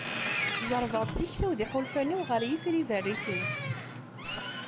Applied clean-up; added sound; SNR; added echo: none; Boat, Water vehicle; 3 dB; none.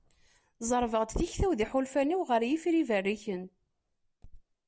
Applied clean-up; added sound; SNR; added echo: none; none; none; none.